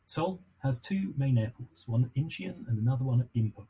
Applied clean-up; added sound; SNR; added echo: none; none; none; none.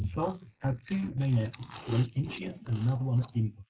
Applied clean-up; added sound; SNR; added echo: neural mask model Resemble Enhance denoiser.